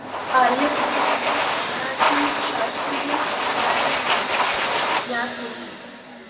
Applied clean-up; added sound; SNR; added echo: none; Domestic sounds, home sounds; -5 dB; reverberation time 2.1 s.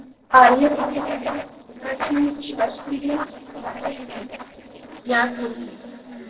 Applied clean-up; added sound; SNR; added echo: neural separator model SepFormer DNS4.